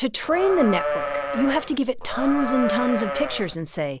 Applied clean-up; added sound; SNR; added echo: none; Livestock, farm animals, working animals; 4 dB; none.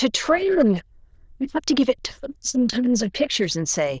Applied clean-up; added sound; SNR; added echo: neural diffusion model UNIVERSE++.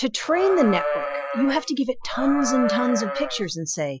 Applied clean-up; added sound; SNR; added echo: classical method Wiener filter.